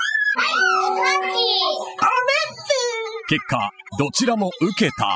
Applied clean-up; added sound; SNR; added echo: classical method spectral subtraction.